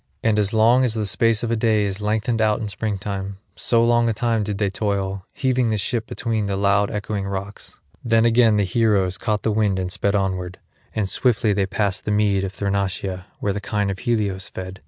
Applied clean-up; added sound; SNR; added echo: none; none; none; none.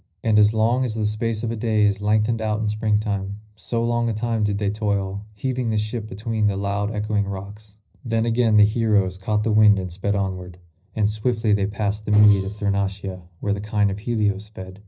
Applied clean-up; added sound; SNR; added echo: neural separator model SepFormer DNS4.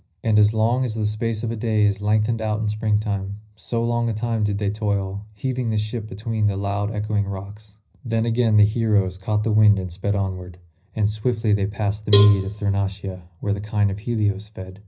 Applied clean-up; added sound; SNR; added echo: none; Cowbell; 9 dB; reverberation time 0.4 s.